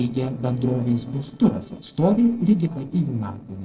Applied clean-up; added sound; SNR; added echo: neural separator model SepFormer DNS4.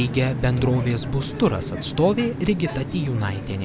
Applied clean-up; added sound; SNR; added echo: none; none; none; none.